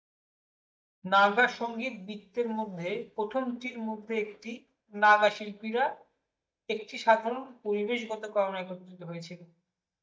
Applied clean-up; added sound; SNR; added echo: neural mask model DeepFilterNet 3.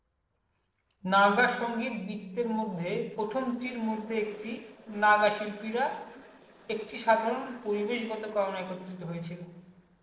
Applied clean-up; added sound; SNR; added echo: neural separator model SepFormer DNS4.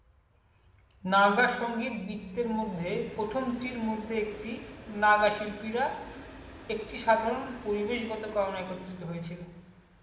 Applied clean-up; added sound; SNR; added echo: none; Train; 18 dB; reverberation time 1.2 s.